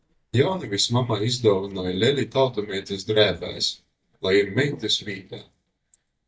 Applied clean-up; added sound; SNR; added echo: neural mask model DeepFilterNet 3.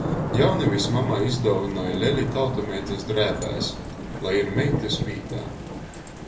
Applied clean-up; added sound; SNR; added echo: none; Thunder / Rain; 4 dB; reverberation time 0.2 s.